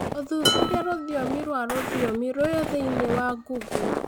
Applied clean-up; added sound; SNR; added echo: none; Dishes, pots, and pans + Walk, footsteps; 1 dB; none.